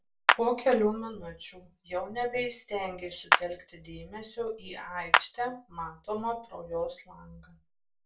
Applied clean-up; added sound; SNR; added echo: none; Clapping; -2 dB; reverberation time 0.2 s.